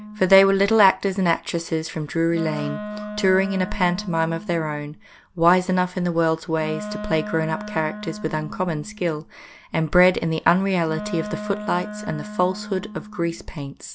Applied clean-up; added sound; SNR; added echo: none; Wind instrument, woodwind instrument; 13 dB; none.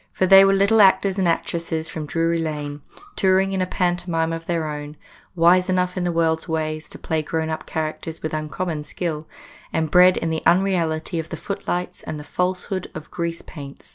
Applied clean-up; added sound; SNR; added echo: none; none; none; none.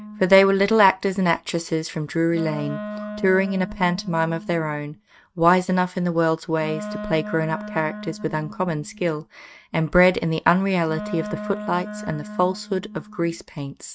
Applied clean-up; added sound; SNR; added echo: neural mask model RNNoise.